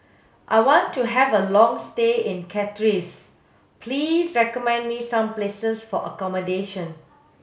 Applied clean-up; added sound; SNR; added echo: none; none; none; none.